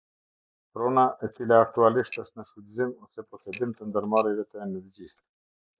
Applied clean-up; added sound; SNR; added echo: neural mask model Resemble Enhance denoiser.